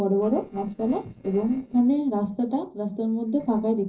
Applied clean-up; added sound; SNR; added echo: neural separator model SepFormer DNS4.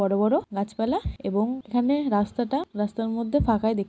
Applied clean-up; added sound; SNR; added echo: none; none; none; none.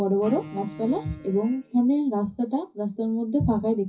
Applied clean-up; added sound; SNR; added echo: classical method WPE with log-MMSE.